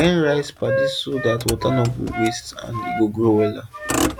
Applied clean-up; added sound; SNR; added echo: none; Motor vehicle (road) + Wind instrument, woodwind instrument; 5 dB; none.